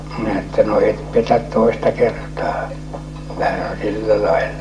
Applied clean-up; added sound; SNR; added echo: none; none; none; reverberation time 0.5 s.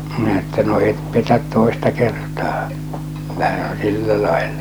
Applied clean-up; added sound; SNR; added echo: none; none; none; none.